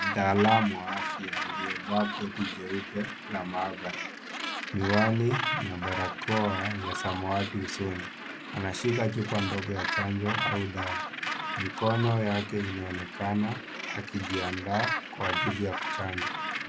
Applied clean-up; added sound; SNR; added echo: none; Gull, seagull; 3 dB; none.